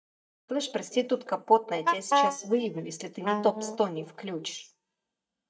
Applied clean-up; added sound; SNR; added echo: neural mask model DeepFilterNet 3.